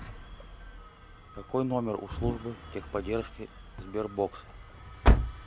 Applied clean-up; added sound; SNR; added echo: none; Engine starting; -3 dB; none.